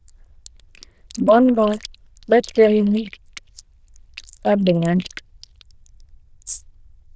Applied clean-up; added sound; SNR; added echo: neural diffusion model UNIVERSE++.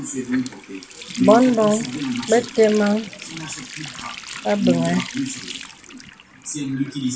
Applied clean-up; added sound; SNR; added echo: none; Water tap, faucet; 15 dB; none.